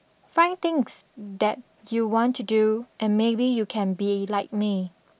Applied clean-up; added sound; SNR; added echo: none; none; none; none.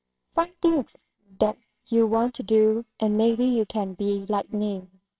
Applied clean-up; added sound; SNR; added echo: neural separator model SepFormer WHAMR!.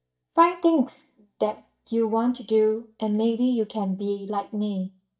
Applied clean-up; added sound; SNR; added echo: neural mask model DeepFilterNet 3.